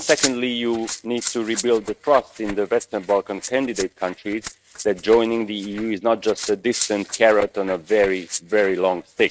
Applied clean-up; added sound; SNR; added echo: neural mask model RNNoise.